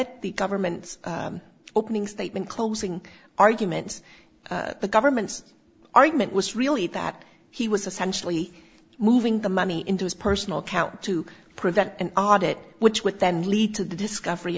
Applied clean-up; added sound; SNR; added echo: none; none; none; none.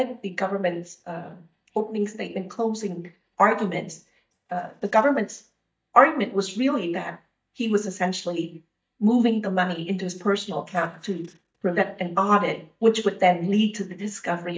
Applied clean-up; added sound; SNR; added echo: neural mask model DeepFilterNet 3.